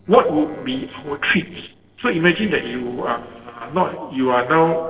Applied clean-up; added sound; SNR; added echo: neural separator model SepFormer DNS4.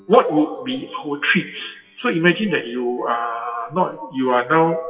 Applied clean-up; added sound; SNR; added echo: classical method WPE with log-MMSE.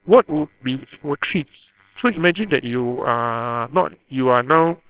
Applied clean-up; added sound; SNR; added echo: neural separator model SepFormer WHAMR!.